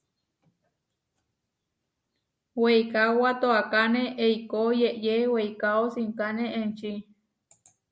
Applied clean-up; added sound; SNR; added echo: none; none; none; none.